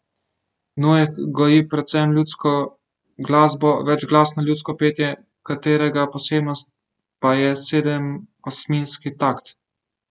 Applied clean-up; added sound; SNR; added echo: none; none; none; none.